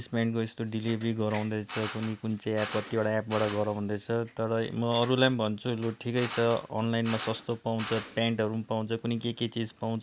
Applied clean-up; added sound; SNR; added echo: none; Drill; 12 dB; none.